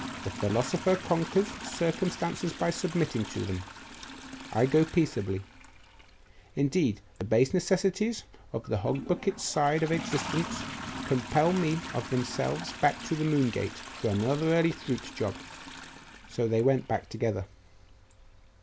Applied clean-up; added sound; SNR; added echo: none; Toilet flush; 13 dB; none.